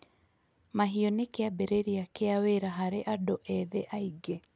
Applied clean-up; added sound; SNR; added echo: none; none; none; none.